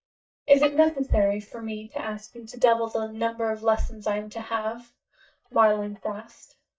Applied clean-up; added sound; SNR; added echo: neural mask model DeepFilterNet 3.